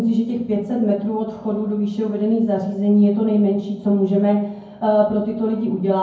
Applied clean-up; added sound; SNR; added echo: none; none; none; reverberation time 0.9 s.